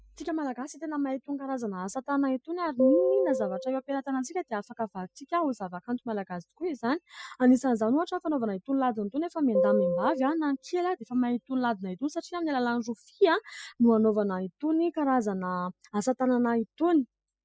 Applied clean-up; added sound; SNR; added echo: classical method spectral subtraction.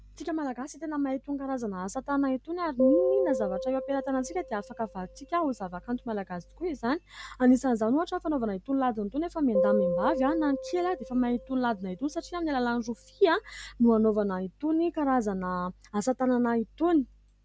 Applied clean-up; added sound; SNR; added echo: none; Piano; 5 dB; none.